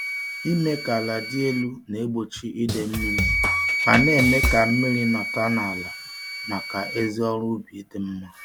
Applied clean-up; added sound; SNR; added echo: none; Drum kit + Wind instrument, woodwind instrument; 2 dB; none.